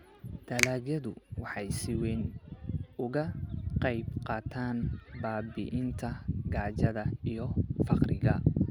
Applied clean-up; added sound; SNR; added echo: none; Finger snapping; 7 dB; none.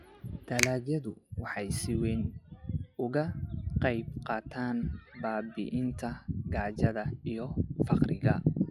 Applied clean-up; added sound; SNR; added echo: classical method log-MMSE.